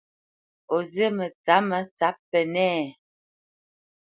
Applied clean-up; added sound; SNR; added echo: none; none; none; none.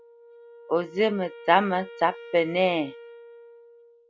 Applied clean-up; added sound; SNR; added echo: none; Wind instrument, woodwind instrument; 18 dB; none.